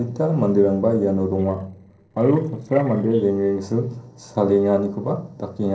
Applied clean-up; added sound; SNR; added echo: neural separator model SepFormer DNS4.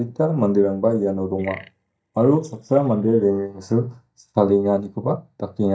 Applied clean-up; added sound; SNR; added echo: neural mask model DeepFilterNet 3.